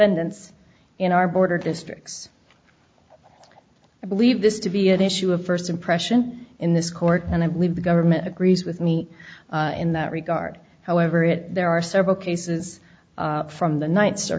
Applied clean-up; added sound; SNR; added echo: none; none; none; none.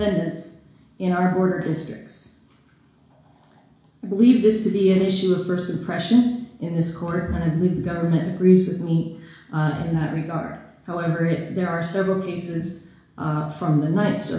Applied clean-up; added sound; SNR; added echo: none; none; none; reverberation time 0.7 s.